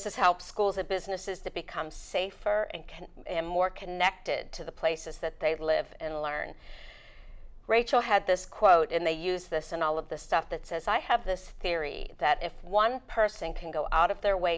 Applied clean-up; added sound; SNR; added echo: none; none; none; none.